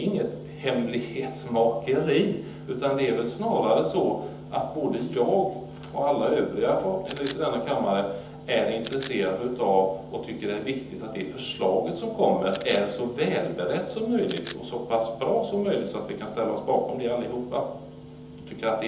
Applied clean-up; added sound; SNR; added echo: none; Camera; 20 dB; reverberation time 0.8 s.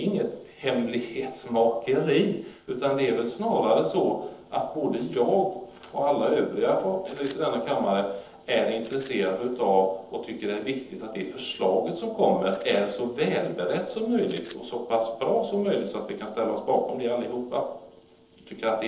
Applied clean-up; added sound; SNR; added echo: neural separator model SepFormer DNS4.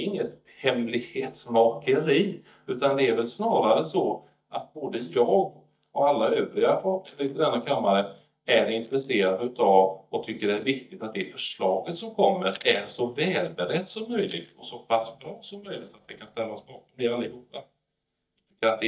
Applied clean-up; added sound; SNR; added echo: neural mask model DeepFilterNet 3.